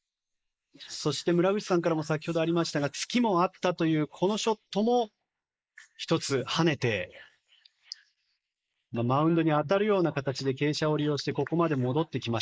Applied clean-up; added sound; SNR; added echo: neural mask model Resemble Enhance denoiser.